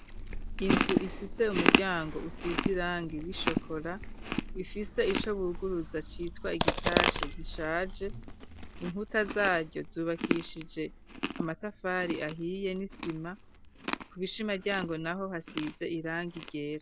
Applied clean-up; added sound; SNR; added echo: none; Chewing, mastication; 0 dB; none.